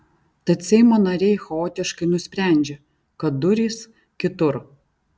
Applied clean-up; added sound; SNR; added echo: none; none; none; none.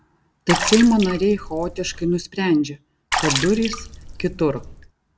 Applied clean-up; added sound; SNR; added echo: none; Water / Splash, splatter; 6 dB; none.